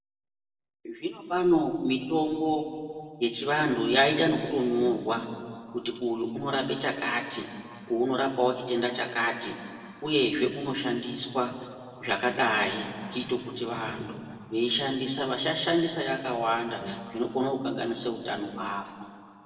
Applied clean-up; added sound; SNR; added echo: neural separator model SepFormer DNS4.